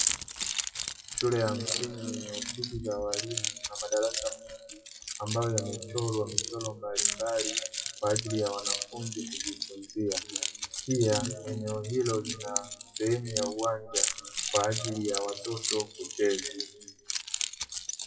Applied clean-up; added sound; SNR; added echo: classical method WPE with log-MMSE.